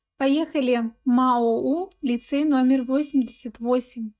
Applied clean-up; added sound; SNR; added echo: neural mask model DeepFilterNet 3.